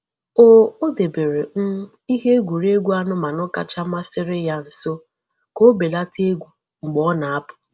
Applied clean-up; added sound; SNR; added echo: none; none; none; none.